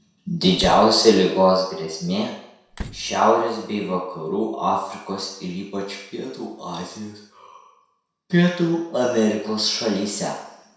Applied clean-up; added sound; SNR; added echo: none; Slam; 13 dB; reverberation time 0.7 s.